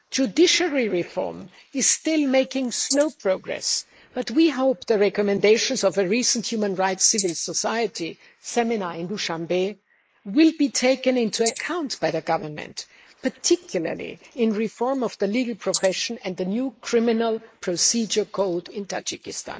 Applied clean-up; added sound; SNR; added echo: neural mask model Resemble Enhance denoiser.